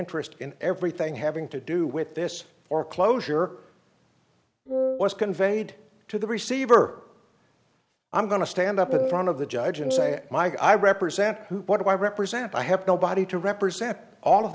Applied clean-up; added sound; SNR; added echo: none; Wind instrument, woodwind instrument; 2 dB; none.